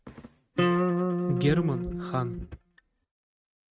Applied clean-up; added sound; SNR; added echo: neural mask model RNNoise.